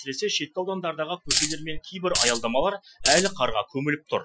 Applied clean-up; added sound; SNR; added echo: classical method Wiener filter.